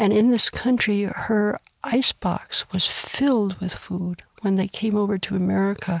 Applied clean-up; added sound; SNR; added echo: none; none; none; none.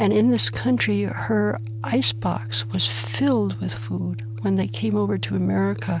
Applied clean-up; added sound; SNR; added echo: none; Organ; 8 dB; none.